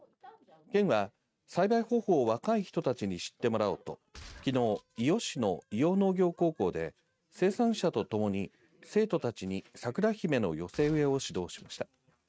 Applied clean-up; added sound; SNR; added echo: neural mask model RNNoise.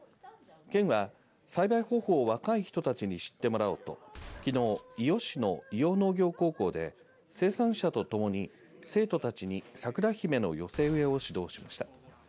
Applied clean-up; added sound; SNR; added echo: none; Gunshot, gunfire; 20 dB; none.